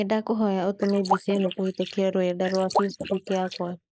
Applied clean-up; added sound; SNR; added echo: neural mask model Resemble Enhance denoiser.